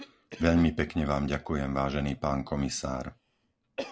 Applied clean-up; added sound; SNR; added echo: none; Cough; 18 dB; none.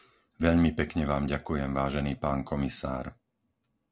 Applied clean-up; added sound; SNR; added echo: none; none; none; none.